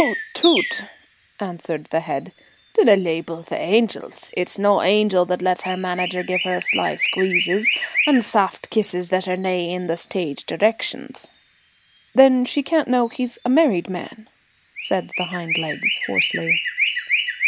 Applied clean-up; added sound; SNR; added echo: none; Chirp, tweet; 6 dB; none.